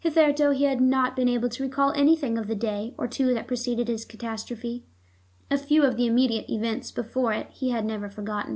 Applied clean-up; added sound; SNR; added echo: none; none; none; none.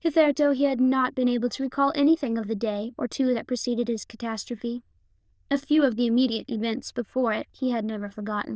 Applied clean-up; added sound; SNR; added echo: neural diffusion model UNIVERSE++.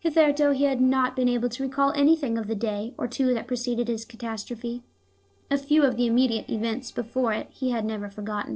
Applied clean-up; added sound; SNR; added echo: neural separator model SepFormer DNS4.